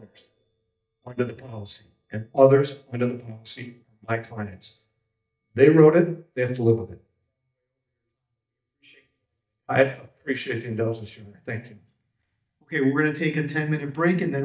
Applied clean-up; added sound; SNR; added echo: neural mask model DeepFilterNet 3.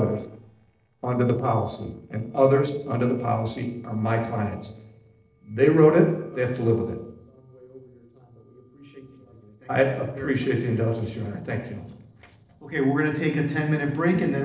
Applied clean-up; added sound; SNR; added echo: neural separator model SepFormer DNS4.